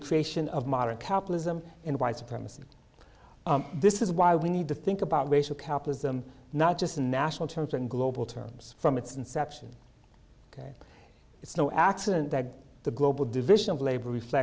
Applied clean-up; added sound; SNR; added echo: none; none; none; none.